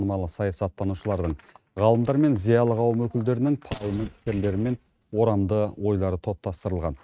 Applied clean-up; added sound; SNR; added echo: neural mask model RNNoise.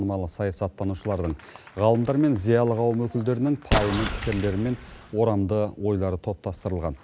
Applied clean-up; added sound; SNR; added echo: none; Explosion; 4 dB; none.